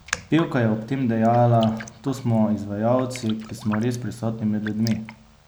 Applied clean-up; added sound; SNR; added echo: none; Raindrop; 17 dB; none.